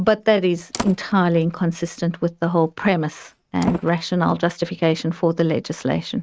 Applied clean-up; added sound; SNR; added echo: neural mask model RNNoise.